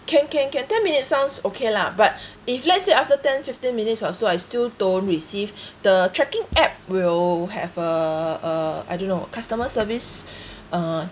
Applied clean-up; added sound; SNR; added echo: none; none; none; none.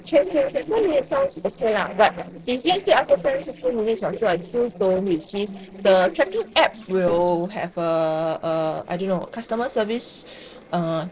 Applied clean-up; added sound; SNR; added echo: neural separator model SepFormer DNS4.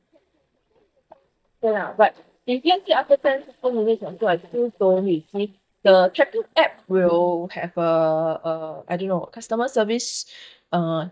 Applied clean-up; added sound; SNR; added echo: neural mask model DeepFilterNet 3.